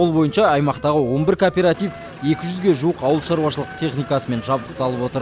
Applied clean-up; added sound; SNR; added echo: none; Wind instrument, woodwind instrument; 20 dB; none.